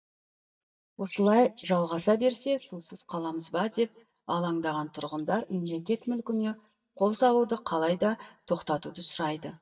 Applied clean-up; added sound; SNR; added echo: neural mask model DeepFilterNet 3.